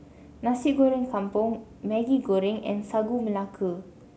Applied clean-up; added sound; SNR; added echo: none; none; none; none.